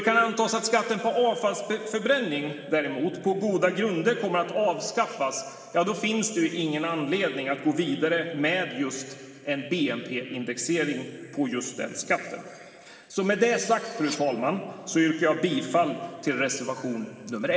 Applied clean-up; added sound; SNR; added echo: none; Cutlery, silverware; 20 dB; reverberation time 2.7 s.